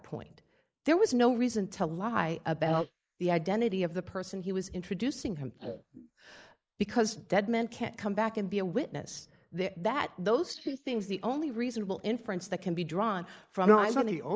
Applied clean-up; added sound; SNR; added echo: neural mask model Resemble Enhance denoiser.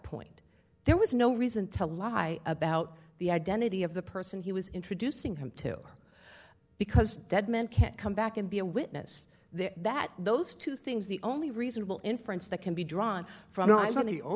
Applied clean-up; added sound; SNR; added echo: none; none; none; none.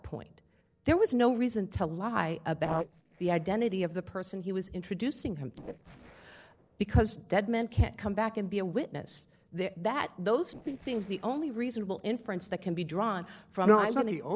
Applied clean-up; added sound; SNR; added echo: neural separator model SepFormer DNS4.